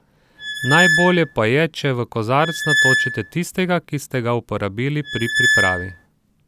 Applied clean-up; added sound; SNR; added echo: none; Squeak; -1 dB; none.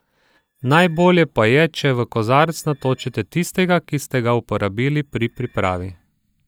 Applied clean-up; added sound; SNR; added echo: neural mask model DeepFilterNet 3.